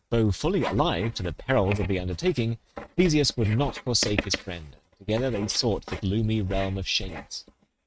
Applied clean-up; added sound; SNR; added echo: neural mask model RNNoise.